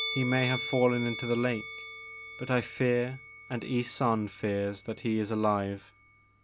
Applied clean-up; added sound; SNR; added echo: none; Musical instrument; 11 dB; none.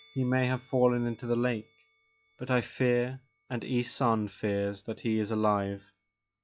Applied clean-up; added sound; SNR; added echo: classical method log-MMSE.